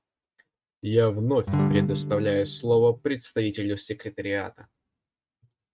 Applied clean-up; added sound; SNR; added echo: neural mask model RNNoise.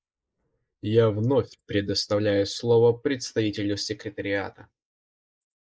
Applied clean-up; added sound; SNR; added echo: neural mask model Resemble Enhance denoiser.